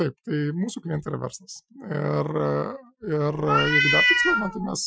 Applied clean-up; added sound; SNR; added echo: classical method Wiener filter.